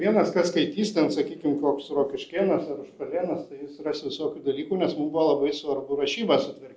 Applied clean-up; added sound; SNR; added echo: none; none; none; none.